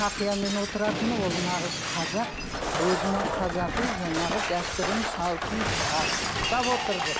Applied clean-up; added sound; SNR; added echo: none; Shatter; 0 dB; none.